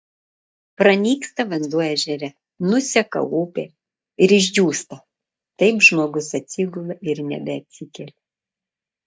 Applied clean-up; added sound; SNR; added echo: neural mask model DeepFilterNet 3.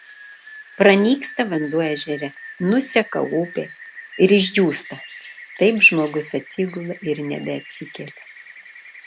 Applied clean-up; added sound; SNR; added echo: none; Rain; 18 dB; none.